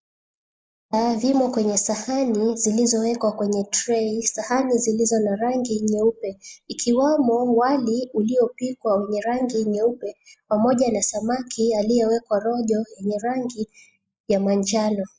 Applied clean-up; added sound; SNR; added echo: neural mask model Resemble Enhance denoiser.